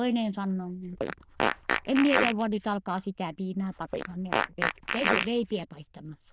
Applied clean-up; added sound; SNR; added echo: neural diffusion model UNIVERSE++.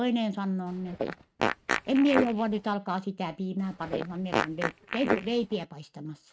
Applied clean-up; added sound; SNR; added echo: neural mask model RNNoise.